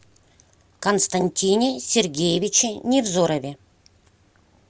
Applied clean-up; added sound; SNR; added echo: none; none; none; none.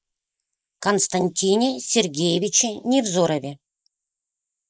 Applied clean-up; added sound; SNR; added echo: neural mask model Resemble Enhance denoiser.